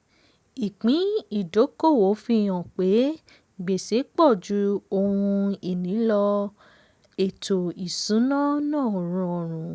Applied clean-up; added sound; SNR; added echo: none; none; none; none.